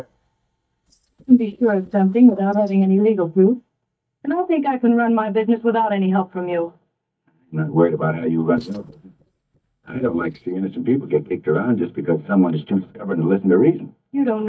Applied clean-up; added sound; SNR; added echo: neural mask model DeepFilterNet 3.